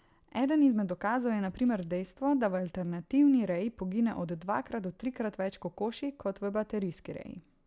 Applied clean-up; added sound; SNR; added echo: none; none; none; none.